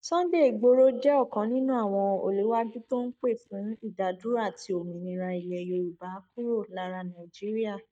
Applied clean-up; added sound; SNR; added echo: neural mask model DeepFilterNet 3.